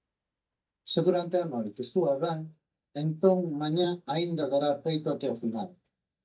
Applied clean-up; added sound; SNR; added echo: neural mask model DeepFilterNet 3.